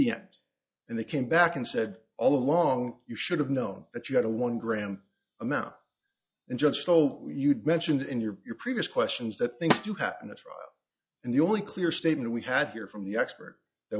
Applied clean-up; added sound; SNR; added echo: classical method log-MMSE.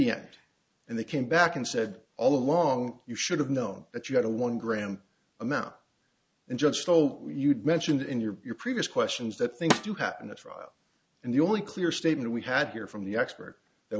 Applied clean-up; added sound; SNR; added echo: none; Snare drum; 5 dB; none.